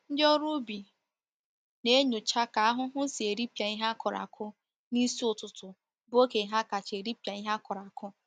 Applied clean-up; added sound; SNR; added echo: none; none; none; none.